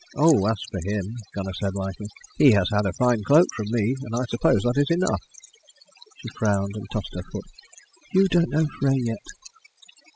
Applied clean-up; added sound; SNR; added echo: classical method spectral subtraction.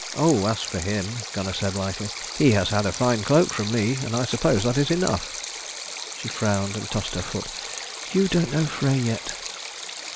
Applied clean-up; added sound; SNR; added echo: none; Stream; 9 dB; none.